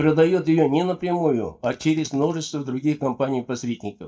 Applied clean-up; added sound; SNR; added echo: neural mask model DeepFilterNet 3.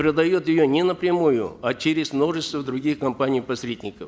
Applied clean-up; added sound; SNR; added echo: none; none; none; none.